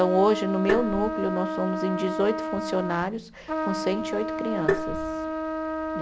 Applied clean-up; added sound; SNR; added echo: none; Trumpet + Tap; 2 dB; none.